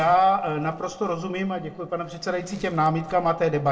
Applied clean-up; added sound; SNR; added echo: neural separator model SepFormer DNS4.